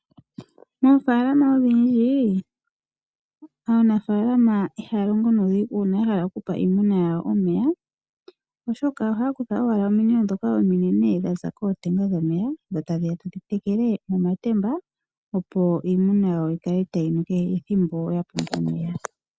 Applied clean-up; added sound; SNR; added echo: none; none; none; none.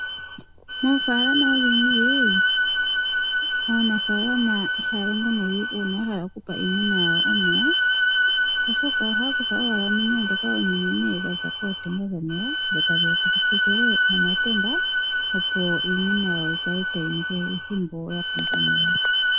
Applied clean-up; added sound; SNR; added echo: none; Bowed string instrument; -4 dB; none.